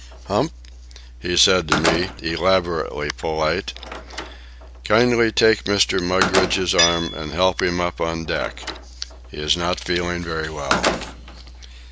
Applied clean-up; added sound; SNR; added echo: none; Slam + Tools; 6 dB; none.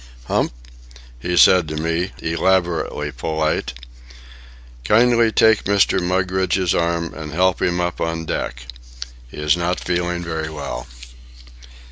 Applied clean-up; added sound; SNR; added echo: none; none; none; none.